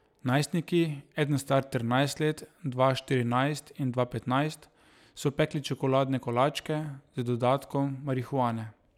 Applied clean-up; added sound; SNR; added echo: none; none; none; none.